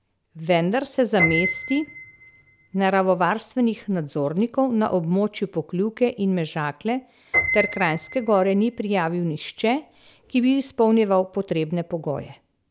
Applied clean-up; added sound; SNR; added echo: none; Piano; 10 dB; none.